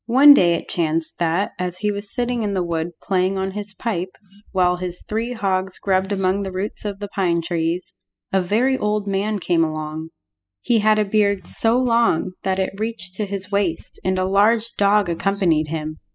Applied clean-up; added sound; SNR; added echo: classical method spectral subtraction.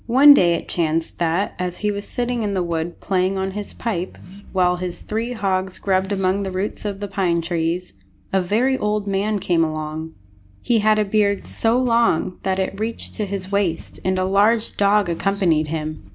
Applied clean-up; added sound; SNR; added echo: none; Accelerating, revving, vroom / Car; 20 dB; none.